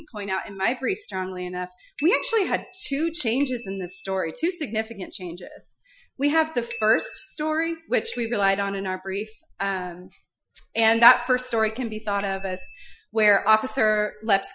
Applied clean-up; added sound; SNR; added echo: classical method Wiener filter.